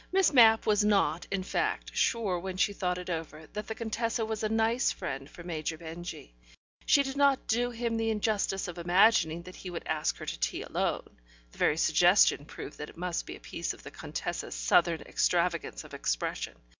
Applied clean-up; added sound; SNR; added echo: none; none; none; none.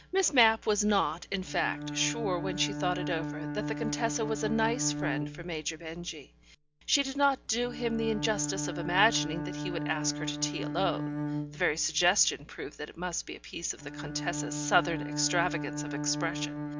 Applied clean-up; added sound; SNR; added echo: none; Bowed string instrument; 5 dB; none.